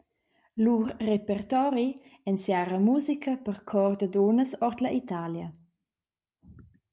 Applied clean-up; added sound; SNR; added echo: none; none; none; none.